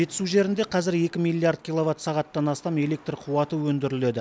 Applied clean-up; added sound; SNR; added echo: none; none; none; none.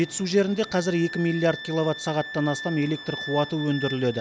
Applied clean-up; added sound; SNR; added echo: none; Wind instrument, woodwind instrument; 12 dB; none.